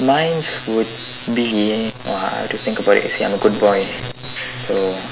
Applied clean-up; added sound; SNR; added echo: none; none; none; none.